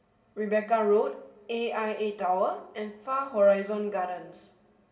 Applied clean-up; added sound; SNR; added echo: none; none; none; reverberation time 2.9 s.